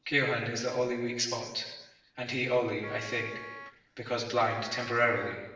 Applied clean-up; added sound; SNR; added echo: none; Wind instrument, woodwind instrument; 14 dB; reverberation time 1.1 s.